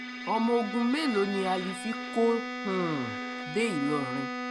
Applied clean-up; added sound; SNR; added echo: none; Bowed string instrument; 6 dB; none.